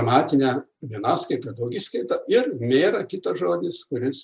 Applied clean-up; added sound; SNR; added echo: none; none; none; none.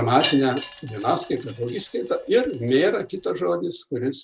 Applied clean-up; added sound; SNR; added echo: none; Wind chime; 14 dB; none.